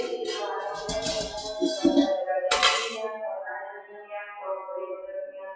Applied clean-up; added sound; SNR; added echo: classical method WPE with log-MMSE.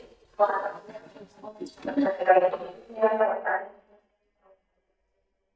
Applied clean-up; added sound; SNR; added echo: neural mask model DeepFilterNet 3.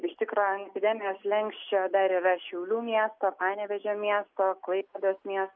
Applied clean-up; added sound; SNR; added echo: none; none; none; none.